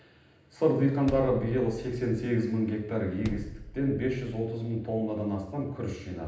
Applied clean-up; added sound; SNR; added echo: none; Bass drum; 13 dB; reverberation time 0.9 s.